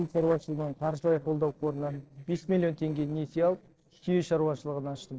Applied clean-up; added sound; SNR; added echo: neural separator model SepFormer DNS4.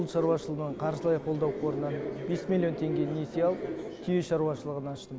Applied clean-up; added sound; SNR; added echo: none; none; none; none.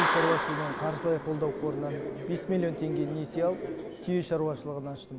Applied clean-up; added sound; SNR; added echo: none; Clapping; 5 dB; none.